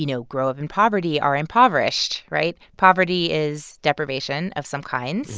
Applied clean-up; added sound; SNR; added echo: none; none; none; none.